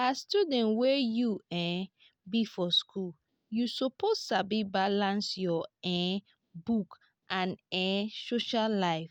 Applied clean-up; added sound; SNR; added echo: none; none; none; none.